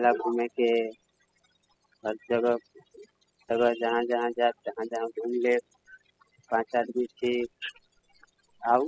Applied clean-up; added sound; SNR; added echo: classical method spectral subtraction.